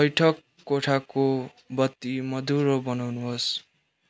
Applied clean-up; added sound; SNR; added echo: none; none; none; none.